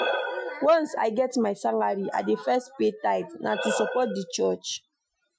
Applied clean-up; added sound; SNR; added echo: classical method Wiener filter.